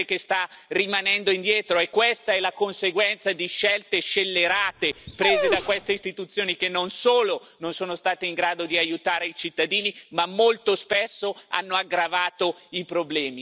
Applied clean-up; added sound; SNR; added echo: none; Dog; 4 dB; none.